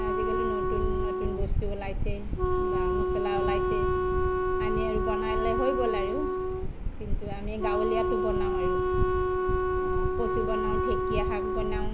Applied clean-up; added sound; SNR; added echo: none; Wind instrument, woodwind instrument; -1 dB; none.